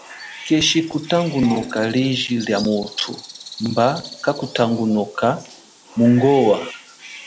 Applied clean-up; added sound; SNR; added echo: none; Bathtub (filling or washing) / Cat + Bird; 17 dB; none.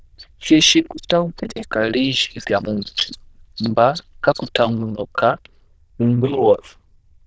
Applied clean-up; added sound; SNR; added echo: neural diffusion model UNIVERSE++.